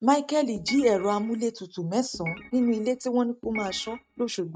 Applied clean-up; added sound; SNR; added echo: neural mask model RNNoise.